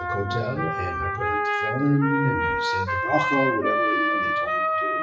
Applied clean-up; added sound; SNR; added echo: classical method WPE with log-MMSE.